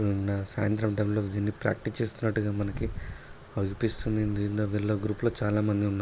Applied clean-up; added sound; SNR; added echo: none; none; none; none.